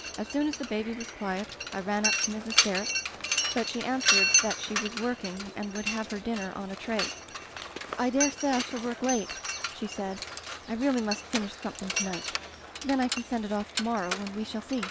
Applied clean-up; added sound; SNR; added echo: none; Mechanisms; 1 dB; none.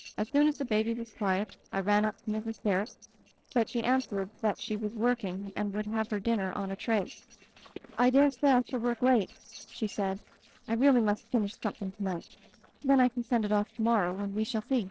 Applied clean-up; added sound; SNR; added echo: neural separator model SepFormer DNS4.